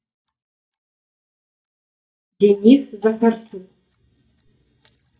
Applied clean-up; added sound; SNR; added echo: neural mask model DeepFilterNet 3.